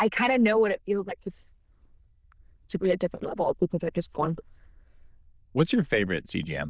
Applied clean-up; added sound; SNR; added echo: neural diffusion model UNIVERSE++.